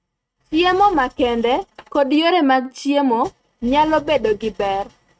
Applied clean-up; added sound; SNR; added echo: neural mask model RNNoise.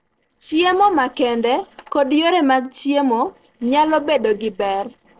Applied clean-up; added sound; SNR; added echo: neural separator model SepFormer DNS4.